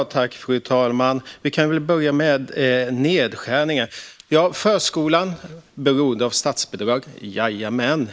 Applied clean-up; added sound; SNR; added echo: neural mask model Resemble Enhance denoiser.